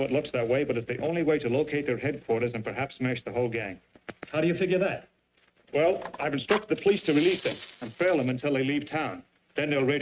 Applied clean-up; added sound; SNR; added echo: neural mask model RNNoise.